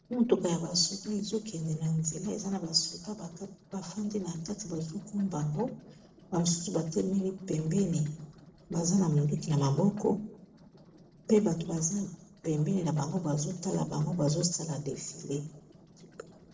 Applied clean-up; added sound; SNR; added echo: neural separator model SepFormer DNS4.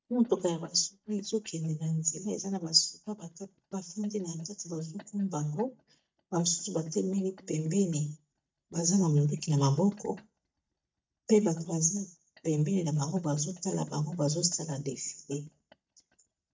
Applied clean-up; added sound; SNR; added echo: neural mask model DeepFilterNet 3.